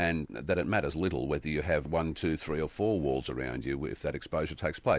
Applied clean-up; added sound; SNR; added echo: none; none; none; none.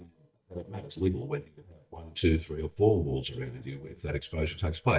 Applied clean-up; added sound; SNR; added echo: neural mask model DeepFilterNet 3.